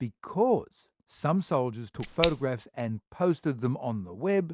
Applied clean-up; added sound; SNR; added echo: none; Scissors; 2 dB; none.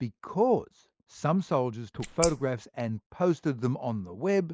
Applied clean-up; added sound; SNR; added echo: neural mask model Resemble Enhance denoiser.